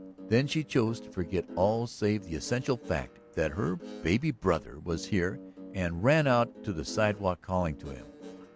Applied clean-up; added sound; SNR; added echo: none; Guitar; 16 dB; none.